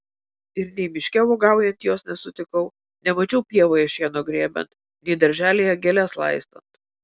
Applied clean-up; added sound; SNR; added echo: none; none; none; none.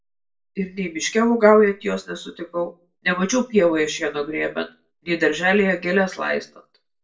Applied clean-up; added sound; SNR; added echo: none; none; none; reverberation time 0.2 s.